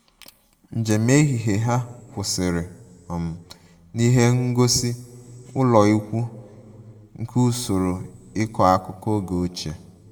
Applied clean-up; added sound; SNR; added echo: none; none; none; reverberation time 1.3 s.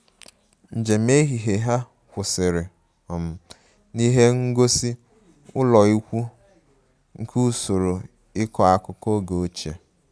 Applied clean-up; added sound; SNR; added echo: none; none; none; none.